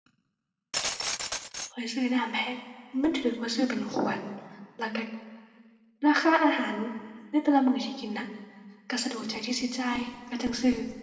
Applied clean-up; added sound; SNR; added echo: none; Glass; 6 dB; reverberation time 1.3 s.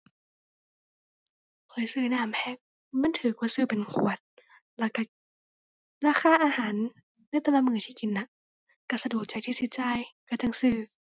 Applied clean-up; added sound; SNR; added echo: none; none; none; none.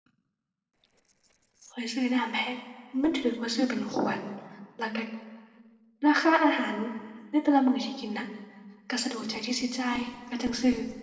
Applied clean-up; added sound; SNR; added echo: neural separator model SepFormer DNS4.